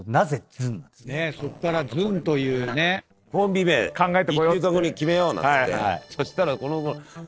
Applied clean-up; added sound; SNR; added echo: neural separator model SepFormer DNS4.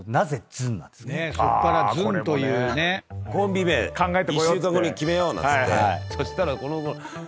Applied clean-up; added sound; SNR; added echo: none; Accordion; 19 dB; none.